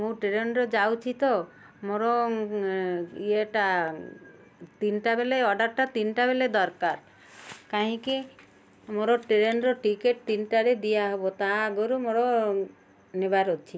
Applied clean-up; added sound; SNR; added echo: none; none; none; none.